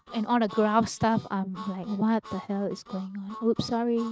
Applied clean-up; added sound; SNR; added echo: neural mask model RNNoise.